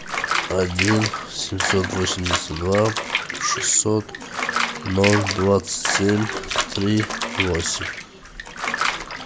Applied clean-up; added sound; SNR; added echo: none; Bathtub (filling or washing) / Water; 3 dB; none.